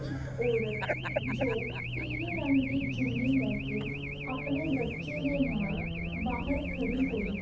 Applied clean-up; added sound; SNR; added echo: none; Race car, auto racing / Alarm; 1 dB; reverberation time 0.7 s.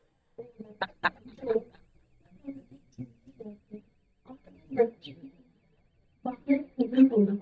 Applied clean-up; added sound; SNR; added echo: neural mask model DeepFilterNet 3.